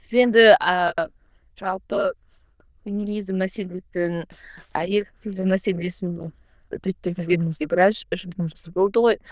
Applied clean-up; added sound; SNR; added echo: neural diffusion model UNIVERSE++.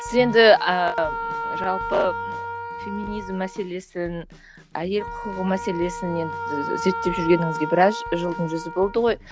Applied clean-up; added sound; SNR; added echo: none; Wind instrument, woodwind instrument; 8 dB; none.